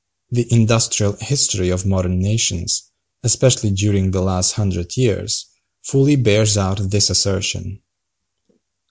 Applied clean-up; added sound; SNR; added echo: none; none; none; none.